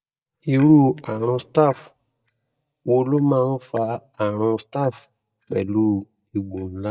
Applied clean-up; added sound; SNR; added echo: neural mask model DeepFilterNet 3.